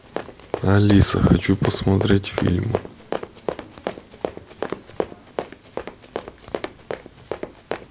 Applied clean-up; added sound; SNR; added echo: none; Run; 8 dB; none.